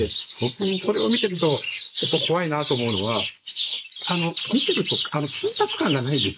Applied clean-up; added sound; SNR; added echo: neural mask model Resemble Enhance denoiser.